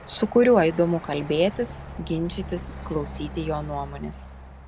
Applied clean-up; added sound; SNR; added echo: none; Truck; 13 dB; none.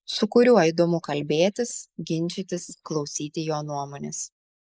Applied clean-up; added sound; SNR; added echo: neural mask model Resemble Enhance denoiser.